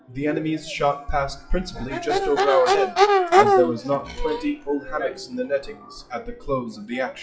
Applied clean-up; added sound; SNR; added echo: classical method WPE with log-MMSE.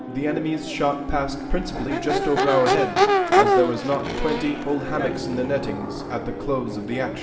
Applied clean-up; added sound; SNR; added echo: none; Crowd / Race car, auto racing / Accelerating, revving, vroom; -1 dB; reverberation time 1.0 s.